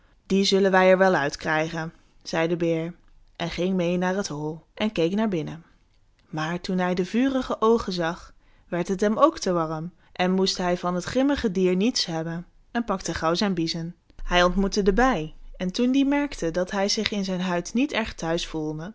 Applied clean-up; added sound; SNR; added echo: none; none; none; none.